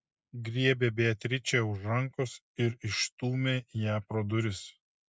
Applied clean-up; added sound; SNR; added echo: none; none; none; none.